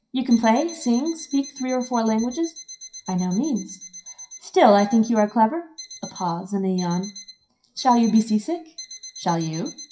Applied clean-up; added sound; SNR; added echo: classical method WPE with log-MMSE.